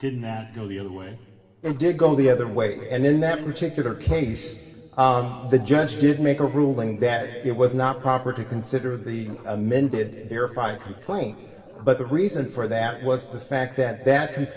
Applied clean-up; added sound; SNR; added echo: neural separator model SepFormer DNS4.